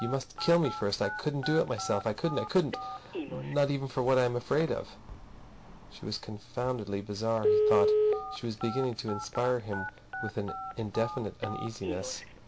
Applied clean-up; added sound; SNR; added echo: none; Telephone; 3 dB; none.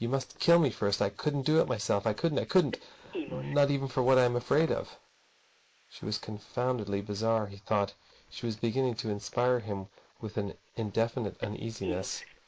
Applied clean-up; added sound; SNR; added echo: neural mask model Resemble Enhance denoiser.